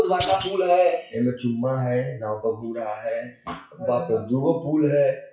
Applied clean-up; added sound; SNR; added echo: classical method WPE with log-MMSE.